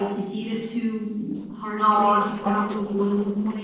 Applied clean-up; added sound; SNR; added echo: neural separator model SepFormer DNS4.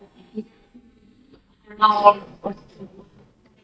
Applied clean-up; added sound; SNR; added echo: neural mask model DeepFilterNet 3.